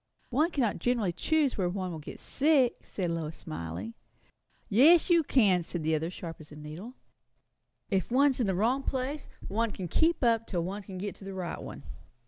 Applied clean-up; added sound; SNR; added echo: none; none; none; none.